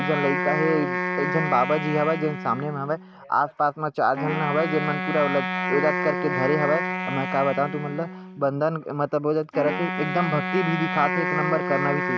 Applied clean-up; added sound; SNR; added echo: none; Wind instrument, woodwind instrument; 3 dB; none.